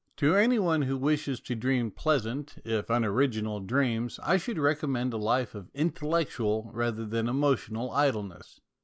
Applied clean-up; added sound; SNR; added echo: none; none; none; none.